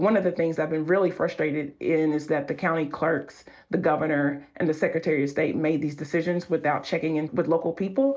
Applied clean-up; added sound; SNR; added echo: none; none; none; none.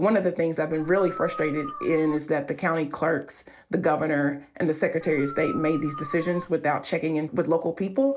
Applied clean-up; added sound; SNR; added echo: none; Dog; 12 dB; none.